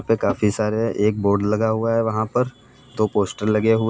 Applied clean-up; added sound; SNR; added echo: none; none; none; none.